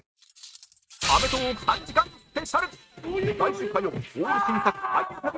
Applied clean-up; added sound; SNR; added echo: neural mask model RNNoise.